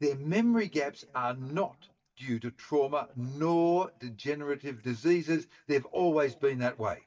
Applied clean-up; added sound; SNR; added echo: neural mask model DeepFilterNet 3.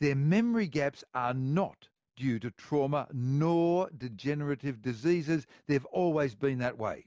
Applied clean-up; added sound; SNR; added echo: none; none; none; none.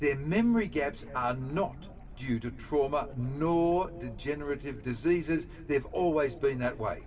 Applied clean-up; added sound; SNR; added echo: none; Stream / Bird; 16 dB; reverberation time 2.5 s.